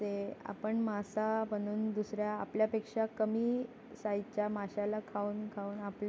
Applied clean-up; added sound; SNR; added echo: none; none; none; none.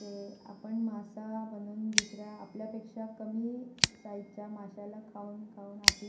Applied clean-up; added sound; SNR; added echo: none; Scissors; -4 dB; reverberation time 0.6 s.